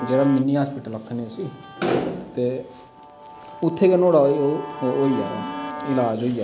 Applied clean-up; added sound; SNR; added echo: none; Guitar; 15 dB; none.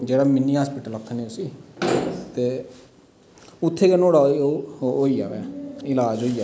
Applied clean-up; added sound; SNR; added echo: none; none; none; none.